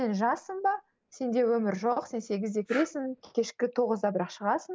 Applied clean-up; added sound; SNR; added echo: neural mask model Resemble Enhance denoiser.